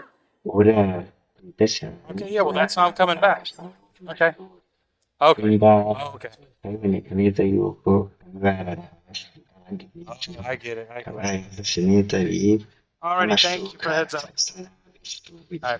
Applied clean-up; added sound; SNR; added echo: neural mask model DeepFilterNet 3.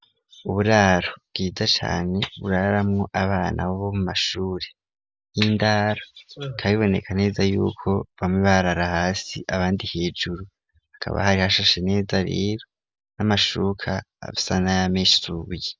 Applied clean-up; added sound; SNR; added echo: none; none; none; none.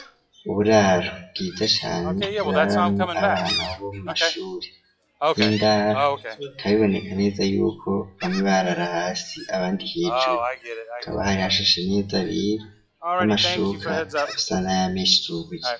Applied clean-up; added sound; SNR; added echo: classical method WPE with log-MMSE.